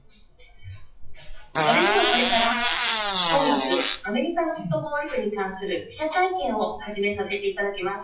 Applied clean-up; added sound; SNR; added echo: classical method WPE with log-MMSE.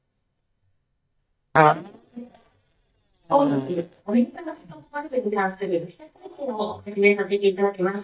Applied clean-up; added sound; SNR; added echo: neural mask model DeepFilterNet 3.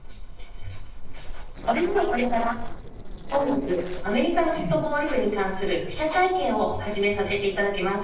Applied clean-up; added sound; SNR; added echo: neural separator model SepFormer DNS4.